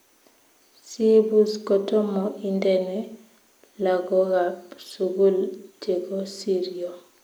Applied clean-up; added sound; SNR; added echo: none; none; none; none.